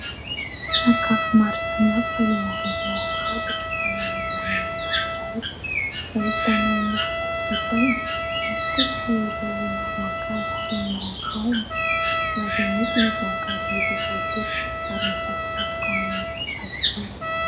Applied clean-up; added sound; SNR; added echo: none; Trumpet + Bird; -2 dB; none.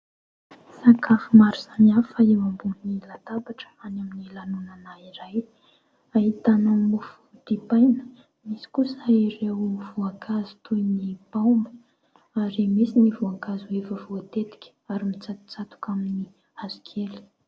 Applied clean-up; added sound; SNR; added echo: none; none; none; none.